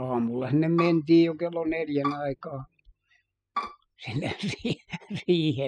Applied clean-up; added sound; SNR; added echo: classical method spectral subtraction.